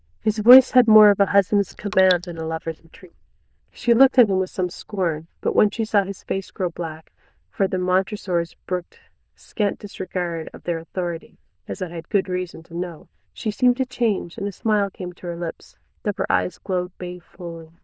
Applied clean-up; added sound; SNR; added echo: neural diffusion model UNIVERSE++.